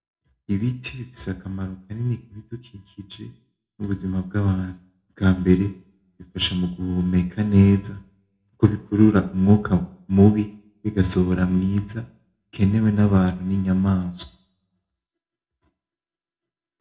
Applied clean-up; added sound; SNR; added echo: none; none; none; reverberation time 0.3 s.